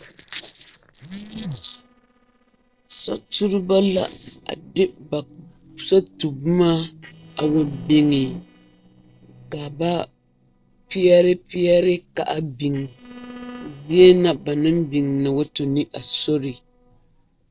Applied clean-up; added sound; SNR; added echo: neural separator model SepFormer DNS4.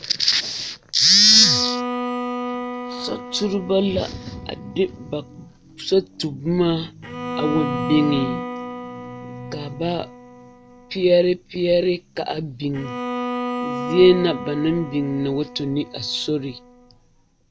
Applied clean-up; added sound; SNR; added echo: none; Bowed string instrument; 9 dB; none.